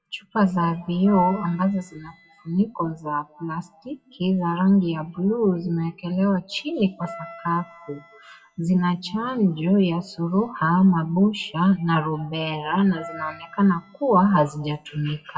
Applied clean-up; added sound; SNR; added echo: classical method WPE with log-MMSE.